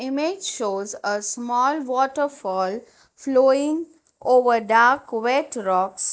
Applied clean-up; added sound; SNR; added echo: none; none; none; none.